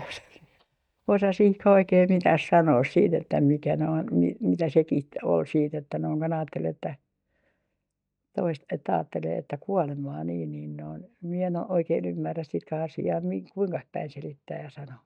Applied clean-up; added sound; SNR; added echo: neural mask model DeepFilterNet 3.